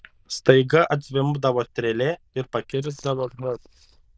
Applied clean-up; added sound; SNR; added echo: neural diffusion model UNIVERSE++.